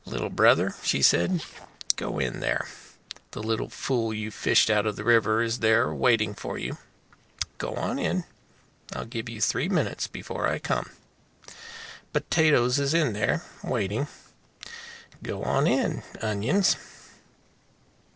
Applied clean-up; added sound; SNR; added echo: neural separator model SepFormer DNS4.